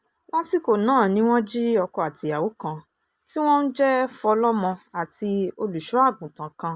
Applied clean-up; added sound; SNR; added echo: none; none; none; none.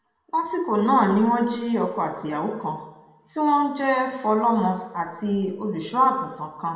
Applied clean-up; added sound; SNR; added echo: none; none; none; reverberation time 0.9 s.